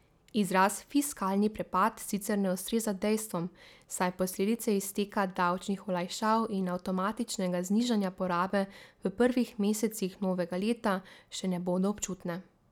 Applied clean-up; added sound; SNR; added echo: none; none; none; none.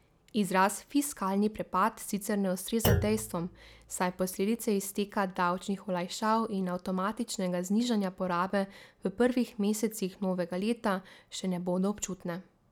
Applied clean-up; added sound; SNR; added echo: none; Thump, thud; 6 dB; none.